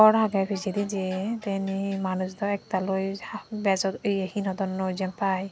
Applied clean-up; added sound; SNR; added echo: none; none; none; none.